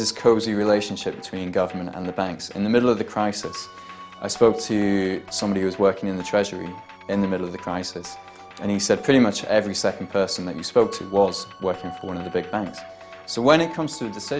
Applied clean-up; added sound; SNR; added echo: none; none; none; none.